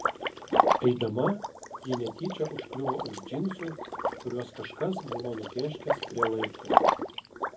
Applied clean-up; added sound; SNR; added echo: none; Liquid; -3 dB; reverberation time 0.3 s.